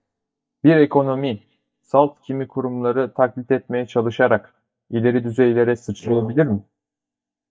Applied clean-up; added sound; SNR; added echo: neural mask model DeepFilterNet 3.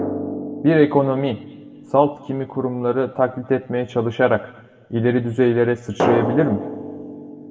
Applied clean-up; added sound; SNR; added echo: none; Drum; 9 dB; reverberation time 1.4 s.